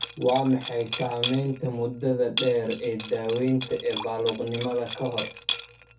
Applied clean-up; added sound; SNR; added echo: none; Liquid; 6 dB; reverberation time 0.3 s.